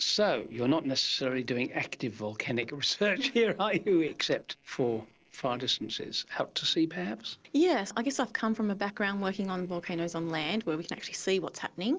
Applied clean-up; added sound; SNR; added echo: neural separator model SepFormer DNS4.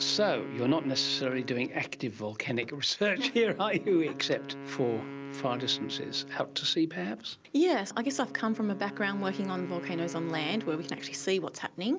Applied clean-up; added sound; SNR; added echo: none; Wind instrument, woodwind instrument; 13 dB; none.